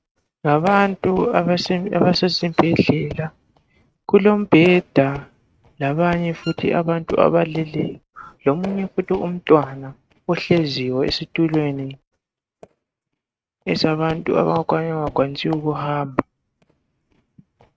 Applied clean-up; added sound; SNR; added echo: neural mask model RNNoise.